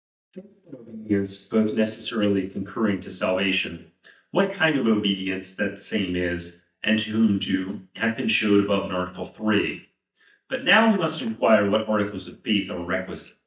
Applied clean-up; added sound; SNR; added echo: neural mask model DeepFilterNet 3.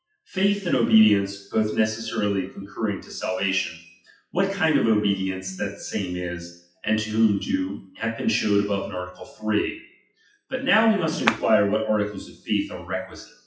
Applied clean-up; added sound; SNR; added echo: classical method WPE with log-MMSE.